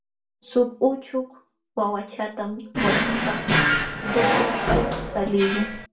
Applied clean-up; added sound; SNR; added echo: none; Drawer open or close; -4 dB; reverberation time 0.3 s.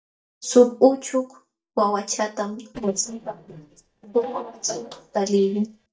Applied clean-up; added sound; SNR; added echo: neural mask model DeepFilterNet 3.